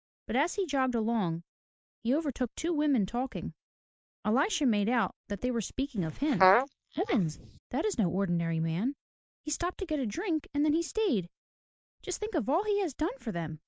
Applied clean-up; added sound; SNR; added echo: neural mask model Resemble Enhance denoiser.